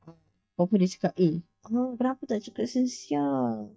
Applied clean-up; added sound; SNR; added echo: neural mask model DeepFilterNet 3.